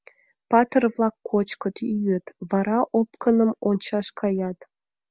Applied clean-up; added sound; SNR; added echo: none; none; none; none.